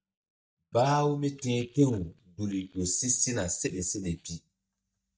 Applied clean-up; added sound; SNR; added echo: neural mask model DeepFilterNet 3.